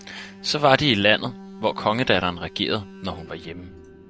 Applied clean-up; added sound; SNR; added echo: none; Alarm; 18 dB; none.